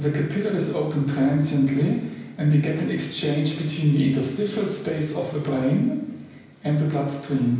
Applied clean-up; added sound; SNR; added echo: none; none; none; reverberation time 0.9 s.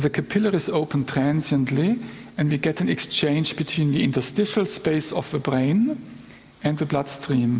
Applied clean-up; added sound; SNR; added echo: none; none; none; none.